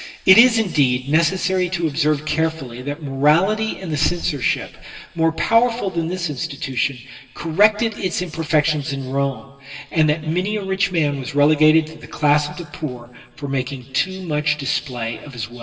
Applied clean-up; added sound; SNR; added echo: none; none; none; reverberation time 1.3 s.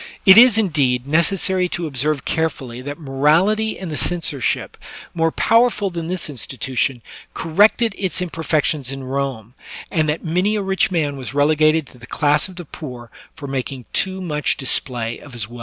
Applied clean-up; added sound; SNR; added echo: none; none; none; none.